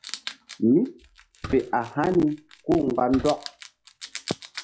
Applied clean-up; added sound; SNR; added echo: classical method log-MMSE.